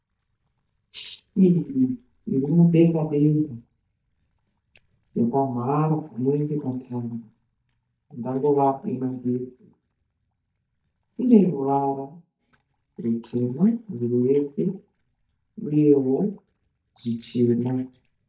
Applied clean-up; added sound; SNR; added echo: neural mask model DeepFilterNet 3.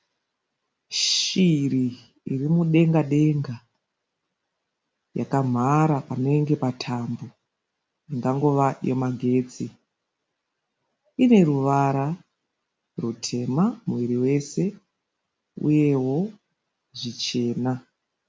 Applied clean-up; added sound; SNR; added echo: none; none; none; none.